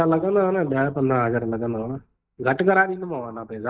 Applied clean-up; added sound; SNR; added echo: neural mask model DeepFilterNet 3.